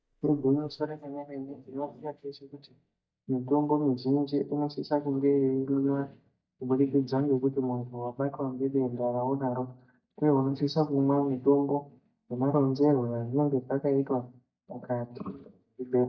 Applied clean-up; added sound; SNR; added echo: neural mask model DeepFilterNet 3.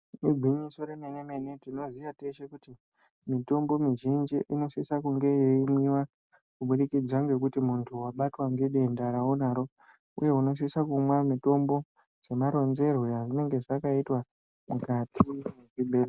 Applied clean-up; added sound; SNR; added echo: none; none; none; none.